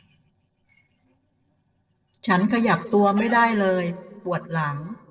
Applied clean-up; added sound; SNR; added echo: neural separator model SepFormer DNS4.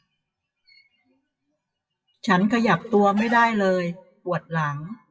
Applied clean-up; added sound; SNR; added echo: classical method WPE with log-MMSE.